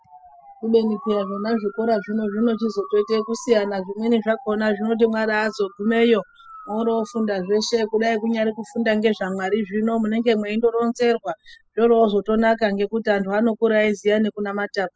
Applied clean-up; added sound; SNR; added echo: classical method spectral subtraction.